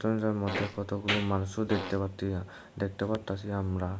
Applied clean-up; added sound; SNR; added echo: none; Fart; 8 dB; none.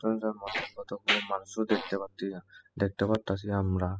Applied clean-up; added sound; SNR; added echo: classical method spectral subtraction.